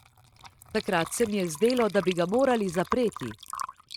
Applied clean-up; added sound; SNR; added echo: neural mask model RNNoise.